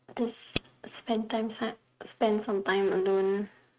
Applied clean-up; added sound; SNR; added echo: neural mask model RNNoise.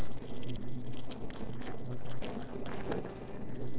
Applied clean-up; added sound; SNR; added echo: neural separator model SepFormer DNS4.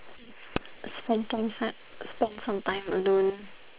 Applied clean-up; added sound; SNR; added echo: neural separator model SepFormer WHAM!.